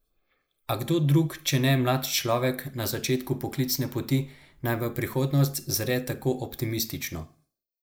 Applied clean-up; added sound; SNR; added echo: neural mask model Resemble Enhance denoiser.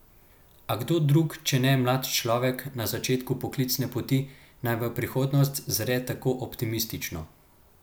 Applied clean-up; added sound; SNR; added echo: none; none; none; none.